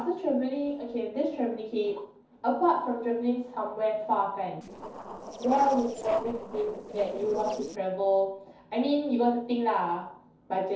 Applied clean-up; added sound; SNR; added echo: neural separator model SepFormer DNS4.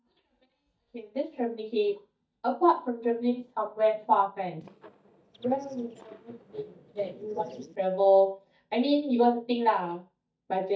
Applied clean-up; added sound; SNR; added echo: neural mask model DeepFilterNet 3.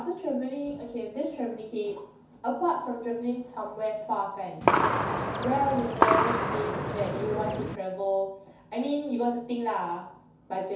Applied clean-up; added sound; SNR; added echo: none; Gunshot, gunfire; -4 dB; reverberation time 0.6 s.